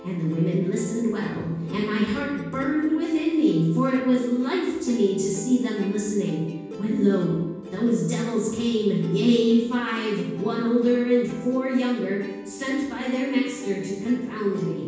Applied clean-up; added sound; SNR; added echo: none; Plucked string instrument; 15 dB; reverberation time 1.2 s.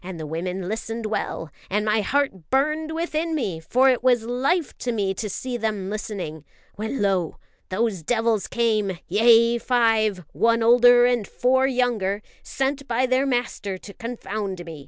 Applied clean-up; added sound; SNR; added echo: none; none; none; none.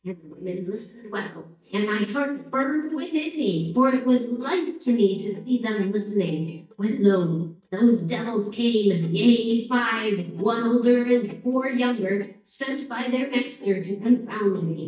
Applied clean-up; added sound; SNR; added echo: neural mask model DeepFilterNet 3.